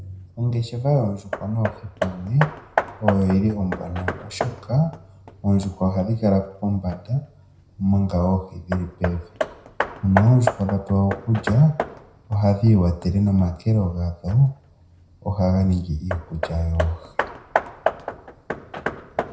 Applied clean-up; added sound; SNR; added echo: none; Hammer; 9 dB; reverberation time 0.5 s.